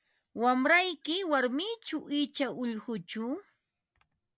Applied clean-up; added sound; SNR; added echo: none; none; none; none.